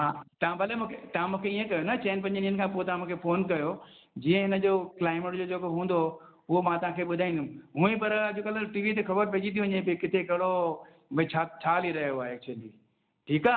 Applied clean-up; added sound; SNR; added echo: none; none; none; none.